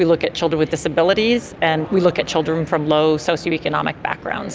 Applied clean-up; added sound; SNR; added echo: none; none; none; none.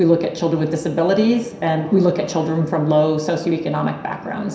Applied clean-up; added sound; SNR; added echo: none; none; none; reverberation time 0.7 s.